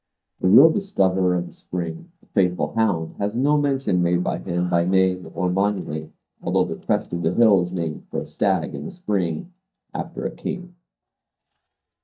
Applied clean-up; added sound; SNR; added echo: neural mask model DeepFilterNet 3.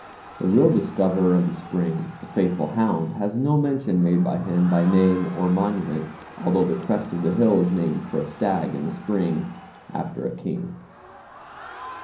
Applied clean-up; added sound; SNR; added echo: none; Crowd; 20 dB; reverberation time 0.6 s.